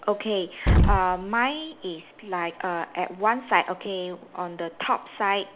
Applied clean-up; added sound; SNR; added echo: none; Explosion; -4 dB; none.